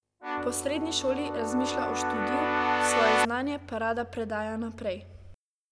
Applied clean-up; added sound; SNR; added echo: none; Keyboard (musical); -3 dB; none.